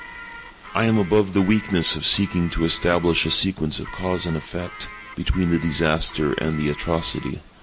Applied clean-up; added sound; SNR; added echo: none; Guitar; 17 dB; none.